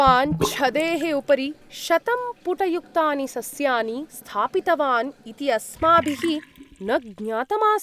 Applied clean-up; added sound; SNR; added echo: none; Bathtub (filling or washing) / Sink (filling or washing); 14 dB; none.